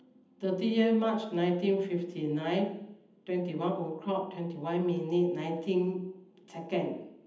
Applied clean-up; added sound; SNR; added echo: none; none; none; reverberation time 0.8 s.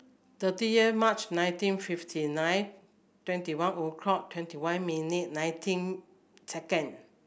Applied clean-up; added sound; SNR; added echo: none; none; none; none.